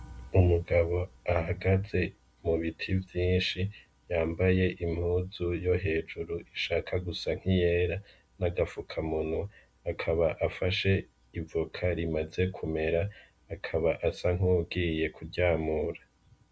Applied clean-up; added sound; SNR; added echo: none; none; none; none.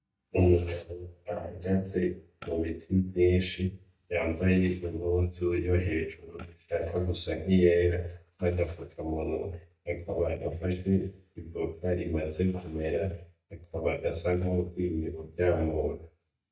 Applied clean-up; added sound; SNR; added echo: neural mask model DeepFilterNet 3.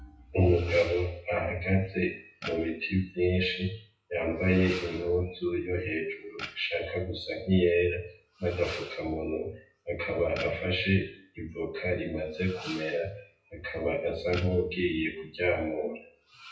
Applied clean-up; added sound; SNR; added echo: classical method WPE with log-MMSE.